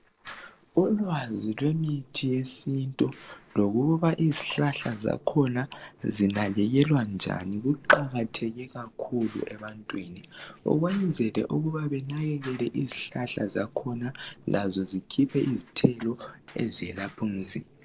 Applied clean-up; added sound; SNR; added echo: neural separator model SepFormer DNS4.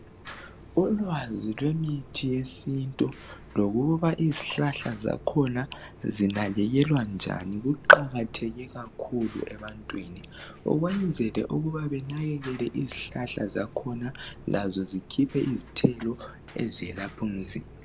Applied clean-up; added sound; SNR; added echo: none; Fire; 18 dB; none.